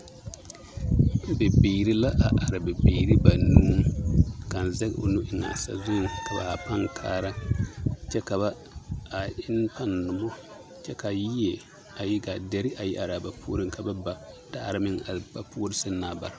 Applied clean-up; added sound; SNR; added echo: none; none; none; none.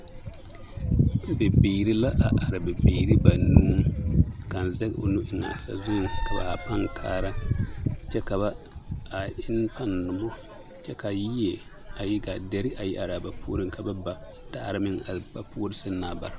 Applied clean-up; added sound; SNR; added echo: none; Frog; 12 dB; none.